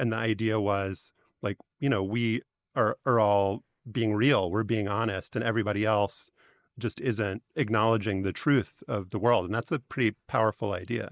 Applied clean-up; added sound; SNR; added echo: neural mask model Resemble Enhance denoiser.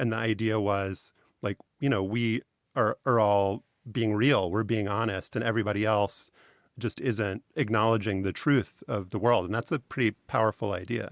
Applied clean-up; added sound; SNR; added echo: none; none; none; none.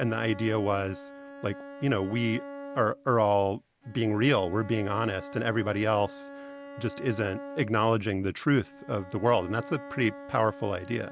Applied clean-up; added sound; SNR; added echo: none; Bowed string instrument; 15 dB; none.